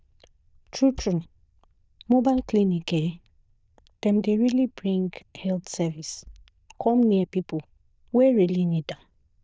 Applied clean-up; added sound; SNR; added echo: neural diffusion model UNIVERSE++.